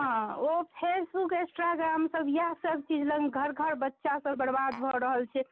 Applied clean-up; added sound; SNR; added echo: none; Tap; 17 dB; none.